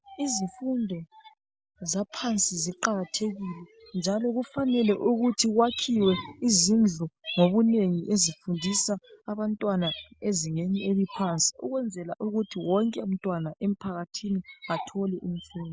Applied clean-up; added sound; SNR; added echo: none; none; none; none.